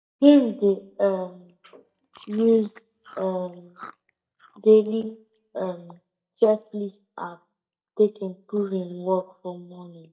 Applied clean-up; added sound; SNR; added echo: neural mask model DeepFilterNet 3.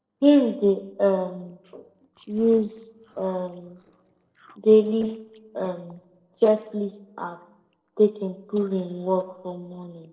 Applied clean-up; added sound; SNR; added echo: neural separator model SepFormer DNS4.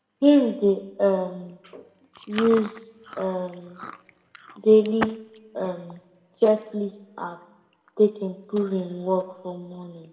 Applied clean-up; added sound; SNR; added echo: none; Chewing, mastication; 17 dB; reverberation time 0.8 s.